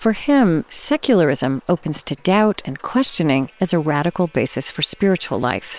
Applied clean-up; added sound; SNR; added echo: neural separator model SepFormer WHAM!.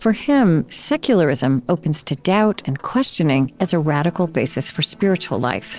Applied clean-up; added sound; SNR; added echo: neural separator model SepFormer DNS4.